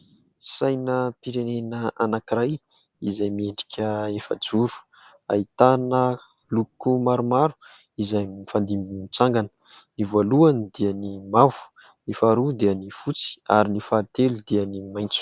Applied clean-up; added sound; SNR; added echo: none; none; none; none.